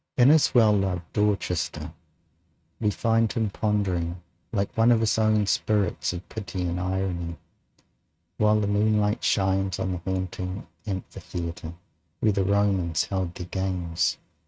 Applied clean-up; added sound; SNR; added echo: neural mask model RNNoise.